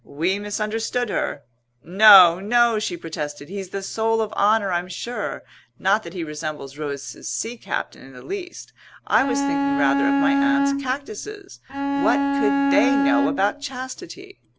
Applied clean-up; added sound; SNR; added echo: none; Bowed string instrument; -3 dB; none.